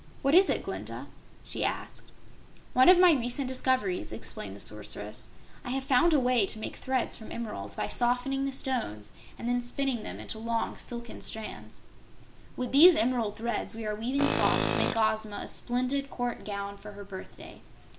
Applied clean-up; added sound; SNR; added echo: none; Tools; 1 dB; none.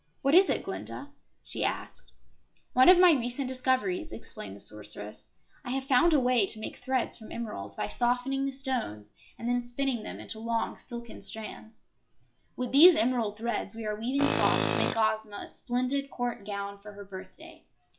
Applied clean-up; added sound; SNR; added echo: classical method log-MMSE.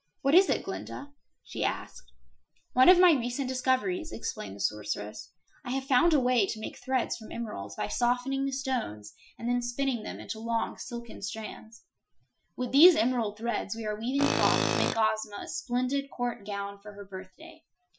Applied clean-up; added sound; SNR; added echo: classical method Wiener filter.